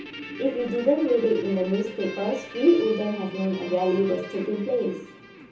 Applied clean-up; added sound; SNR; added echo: none; Guitar; 15 dB; reverberation time 0.7 s.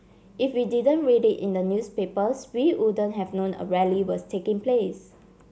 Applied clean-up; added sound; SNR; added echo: none; none; none; none.